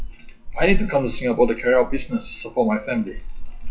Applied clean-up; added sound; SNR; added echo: classical method WPE with log-MMSE.